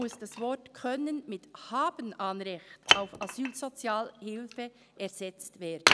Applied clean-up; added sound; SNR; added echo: none; Wood; -2 dB; none.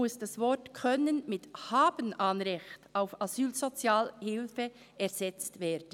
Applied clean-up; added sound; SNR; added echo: none; none; none; none.